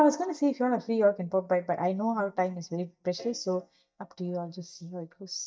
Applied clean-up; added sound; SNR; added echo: neural mask model DeepFilterNet 3.